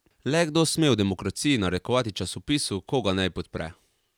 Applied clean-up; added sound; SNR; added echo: none; none; none; none.